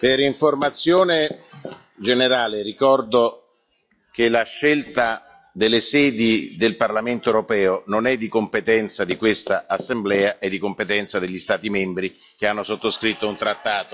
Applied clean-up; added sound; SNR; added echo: classical method log-MMSE.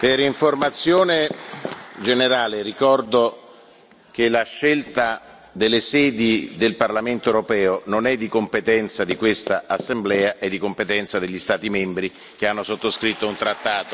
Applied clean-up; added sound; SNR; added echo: none; Run; 13 dB; none.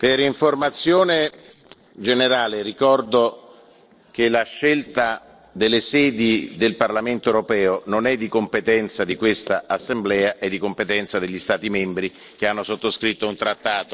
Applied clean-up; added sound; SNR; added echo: neural separator model SepFormer DNS4.